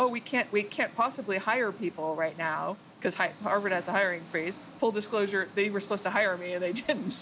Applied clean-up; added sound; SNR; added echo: none; Engine; 19 dB; none.